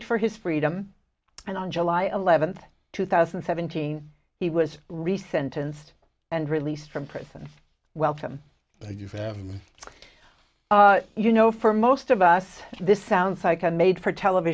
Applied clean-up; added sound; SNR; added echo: none; none; none; none.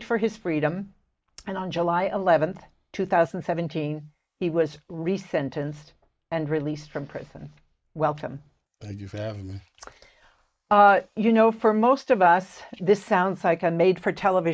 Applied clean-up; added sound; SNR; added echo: neural mask model Resemble Enhance denoiser.